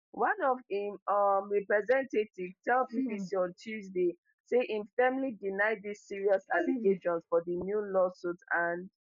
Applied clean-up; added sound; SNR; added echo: neural mask model Resemble Enhance denoiser.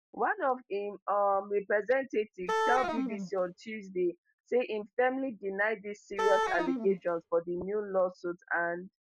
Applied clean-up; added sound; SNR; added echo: none; Wind instrument, woodwind instrument; 1 dB; none.